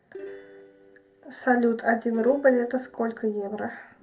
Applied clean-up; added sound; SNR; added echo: neural separator model SepFormer DNS4.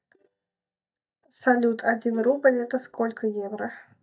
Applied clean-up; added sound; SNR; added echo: neural mask model DeepFilterNet 3.